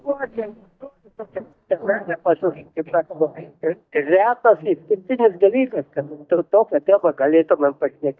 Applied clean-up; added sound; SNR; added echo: neural mask model DeepFilterNet 3.